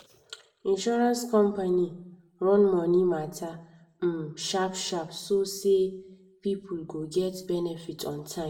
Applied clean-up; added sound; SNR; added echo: none; none; none; reverberation time 0.4 s.